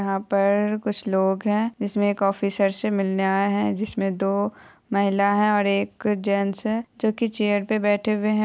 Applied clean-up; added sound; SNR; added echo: none; none; none; none.